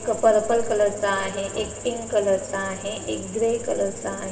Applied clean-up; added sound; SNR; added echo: none; Cricket; 12 dB; reverberation time 2.7 s.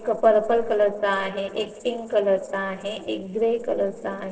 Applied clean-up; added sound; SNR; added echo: neural separator model SepFormer DNS4.